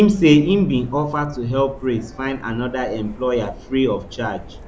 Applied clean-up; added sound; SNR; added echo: none; Subway, metro, underground; 18 dB; none.